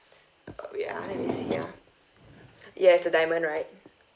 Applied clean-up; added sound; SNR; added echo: none; none; none; none.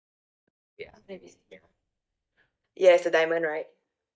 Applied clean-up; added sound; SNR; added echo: neural mask model DeepFilterNet 3.